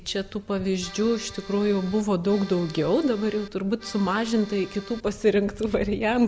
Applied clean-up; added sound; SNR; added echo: none; Accordion; 18 dB; none.